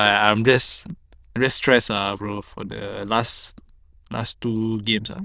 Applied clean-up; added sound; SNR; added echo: neural diffusion model UNIVERSE++.